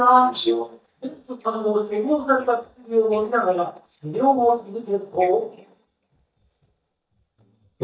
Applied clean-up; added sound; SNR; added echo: neural mask model DeepFilterNet 3.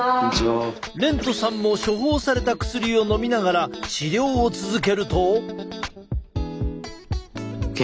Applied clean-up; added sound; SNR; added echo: none; none; none; none.